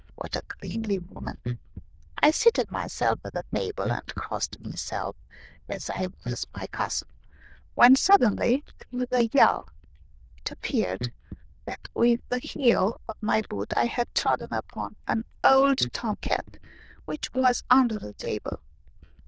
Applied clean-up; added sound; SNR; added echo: neural diffusion model UNIVERSE++.